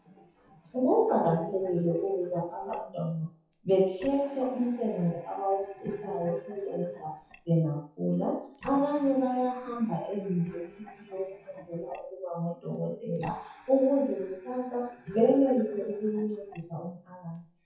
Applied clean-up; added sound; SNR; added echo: classical method WPE with log-MMSE.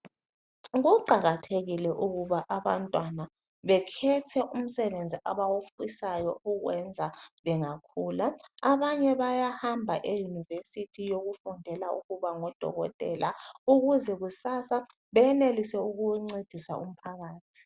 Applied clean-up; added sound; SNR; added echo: none; none; none; none.